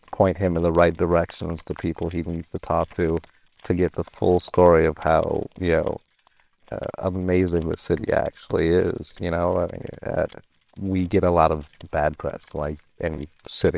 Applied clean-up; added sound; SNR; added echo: neural separator model SepFormer WHAMR!.